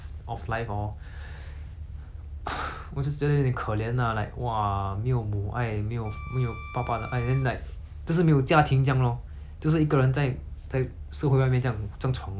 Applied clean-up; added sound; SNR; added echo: none; Wind instrument, woodwind instrument; 18 dB; none.